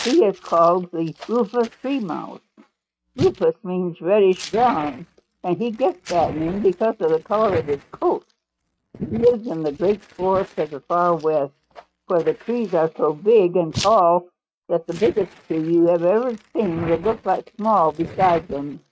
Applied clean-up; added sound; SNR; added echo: neural mask model RNNoise.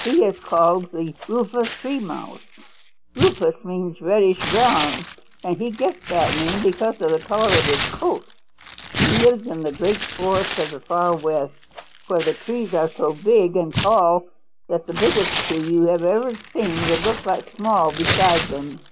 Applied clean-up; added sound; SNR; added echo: none; Tearing; 6 dB; none.